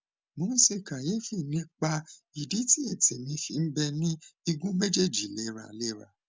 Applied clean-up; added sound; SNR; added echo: none; none; none; none.